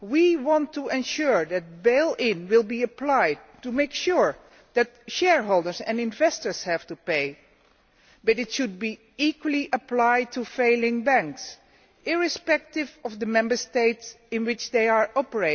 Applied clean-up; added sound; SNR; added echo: none; none; none; none.